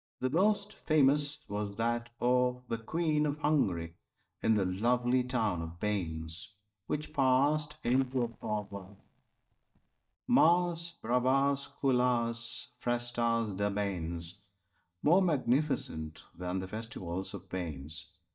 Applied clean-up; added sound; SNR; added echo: neural mask model DeepFilterNet 3.